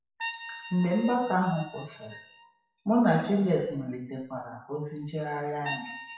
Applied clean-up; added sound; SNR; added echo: classical method WPE with log-MMSE.